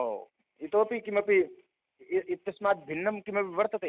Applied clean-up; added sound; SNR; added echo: none; none; none; none.